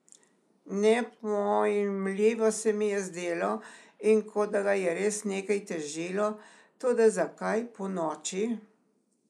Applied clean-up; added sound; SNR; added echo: neural mask model Resemble Enhance denoiser.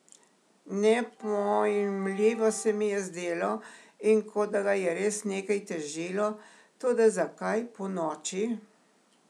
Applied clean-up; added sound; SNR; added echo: none; Wind instrument, woodwind instrument; 19 dB; none.